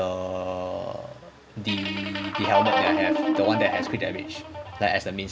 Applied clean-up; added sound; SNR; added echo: none; Guitar; -2 dB; none.